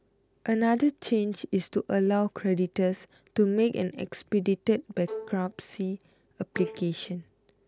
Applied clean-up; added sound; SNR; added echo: none; Bowed string instrument; 14 dB; none.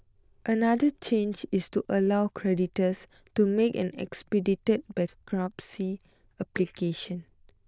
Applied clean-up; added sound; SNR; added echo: neural diffusion model UNIVERSE++.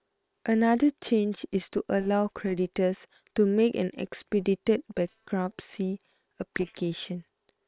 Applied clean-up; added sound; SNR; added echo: neural separator model SepFormer WHAM!.